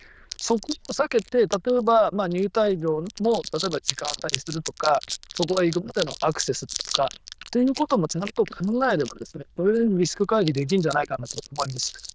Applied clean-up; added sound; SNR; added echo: neural diffusion model UNIVERSE++.